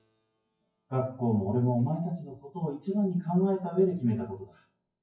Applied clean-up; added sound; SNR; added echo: classical method WPE with log-MMSE.